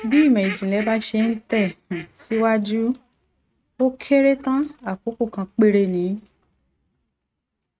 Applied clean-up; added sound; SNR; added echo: neural mask model RNNoise.